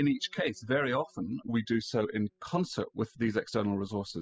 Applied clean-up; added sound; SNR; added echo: classical method spectral subtraction.